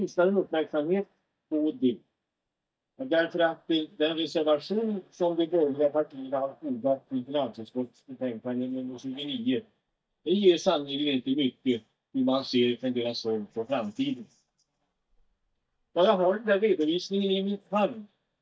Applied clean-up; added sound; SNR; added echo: neural mask model DeepFilterNet 3.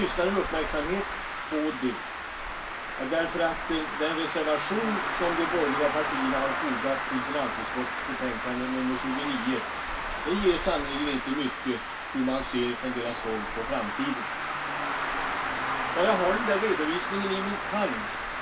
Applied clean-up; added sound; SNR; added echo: none; Traffic noise, roadway noise; 2 dB; reverberation time 0.2 s.